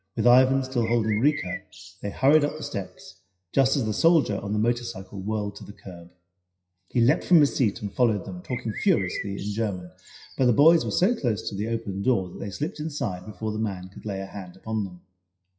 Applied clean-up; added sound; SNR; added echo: classical method WPE with log-MMSE.